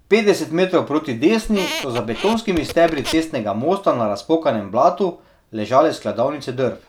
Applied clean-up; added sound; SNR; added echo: none; Squeak; 10 dB; none.